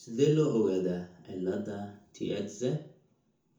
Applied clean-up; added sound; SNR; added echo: none; none; none; reverberation time 0.6 s.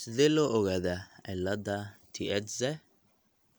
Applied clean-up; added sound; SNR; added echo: none; none; none; none.